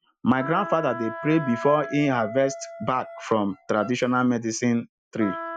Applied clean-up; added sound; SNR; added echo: classical method Wiener filter.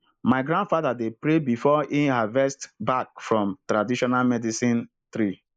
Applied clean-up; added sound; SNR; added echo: neural mask model Resemble Enhance denoiser.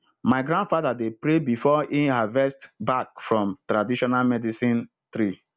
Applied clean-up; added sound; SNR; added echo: none; none; none; none.